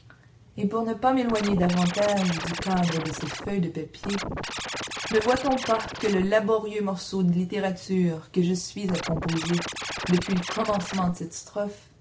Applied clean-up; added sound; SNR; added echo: none; Scratching (performance technique); 7 dB; none.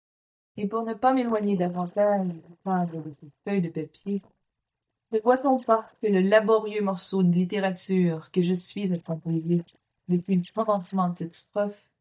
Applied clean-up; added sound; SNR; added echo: neural mask model DeepFilterNet 3.